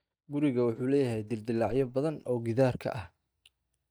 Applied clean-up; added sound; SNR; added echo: neural mask model DeepFilterNet 3.